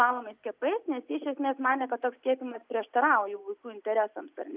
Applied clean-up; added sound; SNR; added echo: none; none; none; none.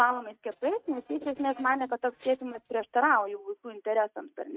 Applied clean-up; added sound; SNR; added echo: neural mask model RNNoise.